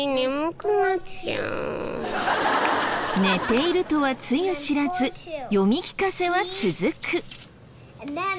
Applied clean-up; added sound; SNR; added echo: none; none; none; none.